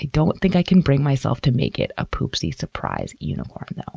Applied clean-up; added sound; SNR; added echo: none; none; none; none.